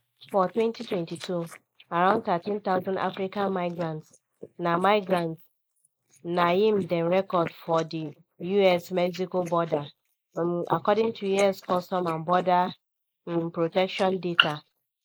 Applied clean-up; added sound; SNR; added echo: neural mask model Resemble Enhance denoiser.